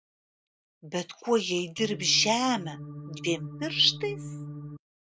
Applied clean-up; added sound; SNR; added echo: neural mask model DeepFilterNet 3.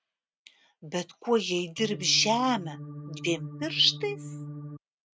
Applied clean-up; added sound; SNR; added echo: neural mask model RNNoise.